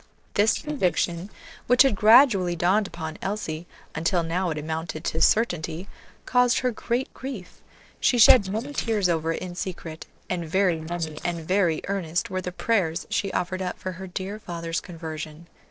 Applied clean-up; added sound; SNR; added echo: neural separator model SepFormer DNS4.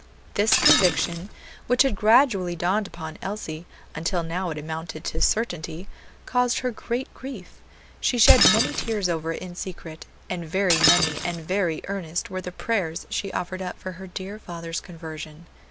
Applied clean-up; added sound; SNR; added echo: none; Shatter; 2 dB; none.